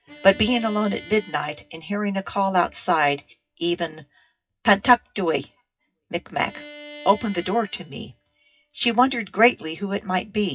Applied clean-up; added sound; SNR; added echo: classical method WPE with log-MMSE.